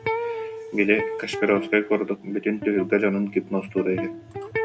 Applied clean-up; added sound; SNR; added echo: none; Electric guitar; 7 dB; none.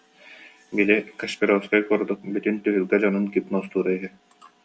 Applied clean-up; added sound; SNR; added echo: none; none; none; none.